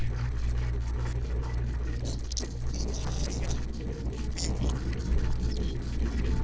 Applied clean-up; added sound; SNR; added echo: neural separator model SepFormer DNS4.